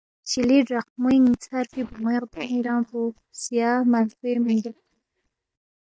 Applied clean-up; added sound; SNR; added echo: neural mask model DeepFilterNet 3.